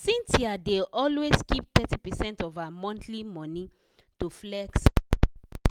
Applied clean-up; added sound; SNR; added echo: none; none; none; none.